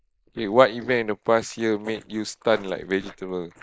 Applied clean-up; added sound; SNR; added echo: neural mask model Resemble Enhance denoiser.